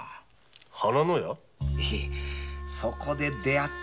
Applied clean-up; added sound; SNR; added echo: none; none; none; none.